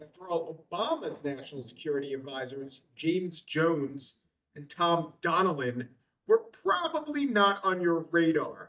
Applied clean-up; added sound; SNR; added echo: neural mask model DeepFilterNet 3.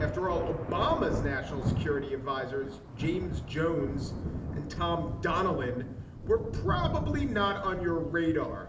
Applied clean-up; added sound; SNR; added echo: none; Thunder; 4 dB; reverberation time 0.6 s.